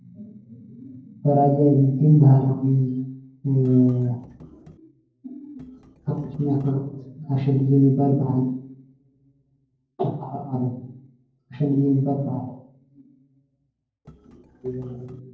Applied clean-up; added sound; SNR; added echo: neural separator model SepFormer DNS4.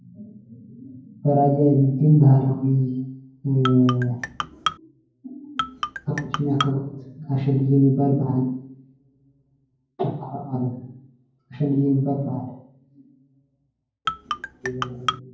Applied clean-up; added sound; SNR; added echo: none; Marimba, xylophone; 6 dB; reverberation time 0.9 s.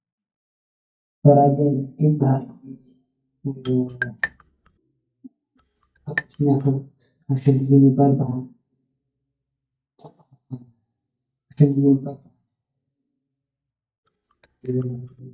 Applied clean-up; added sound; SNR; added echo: neural mask model DeepFilterNet 3.